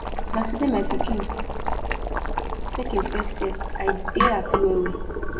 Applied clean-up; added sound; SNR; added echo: none; Boiling; -2 dB; reverberation time 1.1 s.